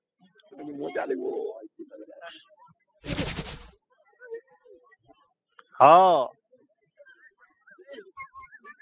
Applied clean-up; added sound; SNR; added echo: classical method spectral subtraction.